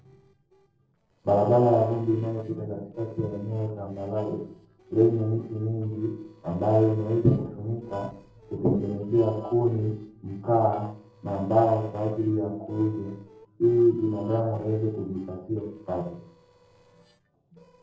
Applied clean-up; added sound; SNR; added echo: neural separator model SepFormer DNS4.